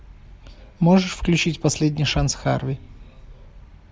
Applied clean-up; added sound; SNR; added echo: none; none; none; none.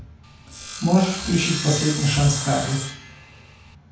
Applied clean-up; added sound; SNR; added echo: none; Sawing; 9 dB; reverberation time 0.5 s.